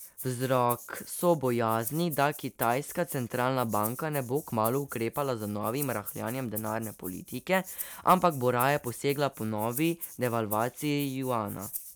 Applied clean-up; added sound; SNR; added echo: none; Rattle (instrument); 14 dB; none.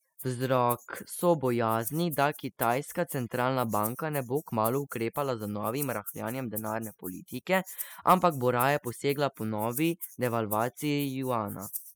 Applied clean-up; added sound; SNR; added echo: classical method spectral subtraction.